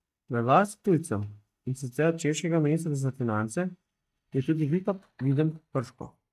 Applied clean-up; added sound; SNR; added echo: neural mask model DeepFilterNet 3.